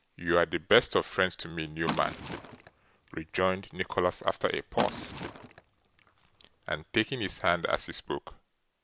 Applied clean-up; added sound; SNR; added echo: none; Liquid; 11 dB; none.